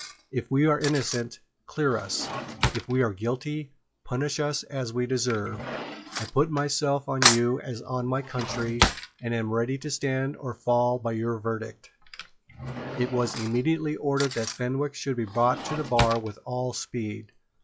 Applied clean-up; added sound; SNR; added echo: classical method log-MMSE.